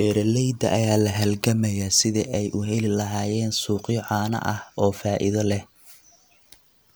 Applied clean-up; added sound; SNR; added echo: none; none; none; none.